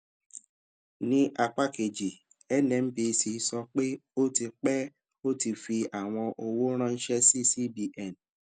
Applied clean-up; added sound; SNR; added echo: none; none; none; none.